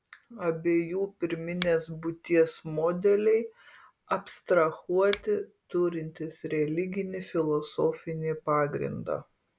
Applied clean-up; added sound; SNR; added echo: none; Finger snapping; 12 dB; none.